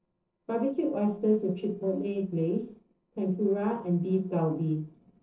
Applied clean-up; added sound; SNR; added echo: neural separator model SepFormer DNS4.